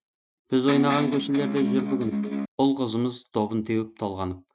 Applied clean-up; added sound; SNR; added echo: neural mask model RNNoise.